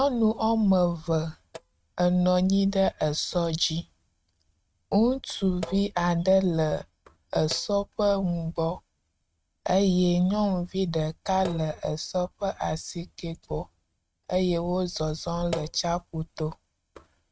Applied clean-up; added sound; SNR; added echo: neural mask model RNNoise.